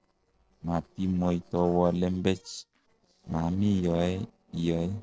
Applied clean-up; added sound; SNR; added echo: neural separator model SepFormer DNS4.